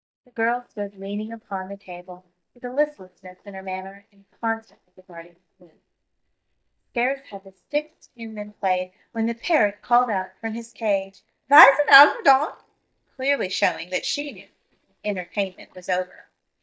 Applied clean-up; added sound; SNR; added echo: neural mask model DeepFilterNet 3.